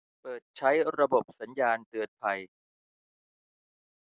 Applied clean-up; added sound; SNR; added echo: none; none; none; none.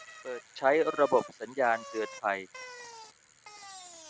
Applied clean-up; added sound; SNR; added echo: none; Bicycle; 16 dB; none.